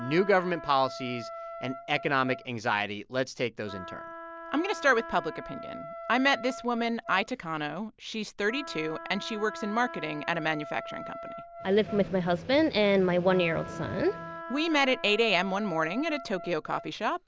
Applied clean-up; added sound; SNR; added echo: none; Wind instrument, woodwind instrument; 13 dB; none.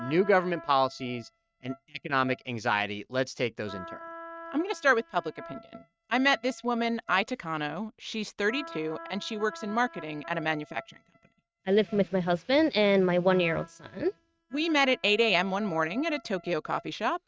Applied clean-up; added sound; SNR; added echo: neural mask model RNNoise.